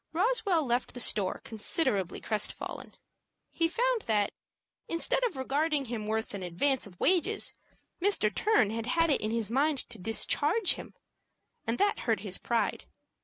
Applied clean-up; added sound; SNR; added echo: none; Shatter; 16 dB; none.